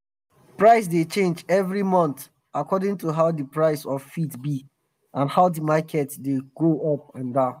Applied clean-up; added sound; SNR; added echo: none; none; none; none.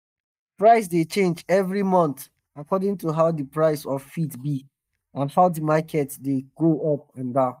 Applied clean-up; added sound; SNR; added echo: neural mask model DeepFilterNet 3.